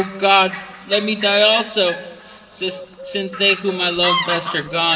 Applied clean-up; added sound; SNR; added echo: none; Fowl; 10 dB; reverberation time 2.8 s.